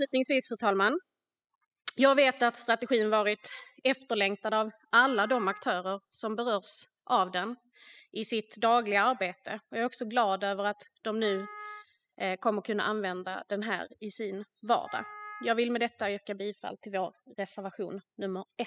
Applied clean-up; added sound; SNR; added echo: classical method spectral subtraction.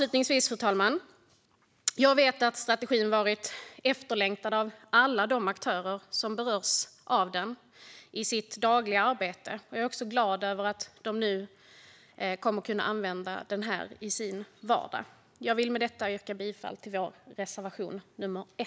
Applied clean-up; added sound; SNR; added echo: none; none; none; none.